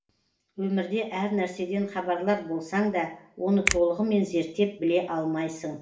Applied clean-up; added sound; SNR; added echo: none; Finger snapping; 6 dB; reverberation time 0.5 s.